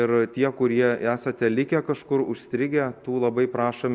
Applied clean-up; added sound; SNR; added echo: none; none; none; none.